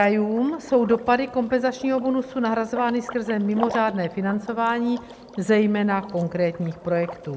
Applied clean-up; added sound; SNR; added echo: none; Liquid; 17 dB; none.